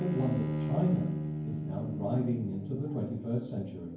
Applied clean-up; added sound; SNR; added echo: none; Bowed string instrument; 3 dB; reverberation time 0.9 s.